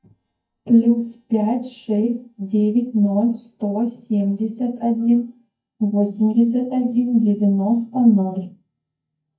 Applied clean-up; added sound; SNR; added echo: neural mask model DeepFilterNet 3.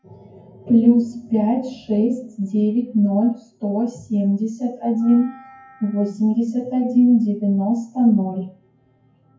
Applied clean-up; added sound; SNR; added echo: classical method WPE with log-MMSE.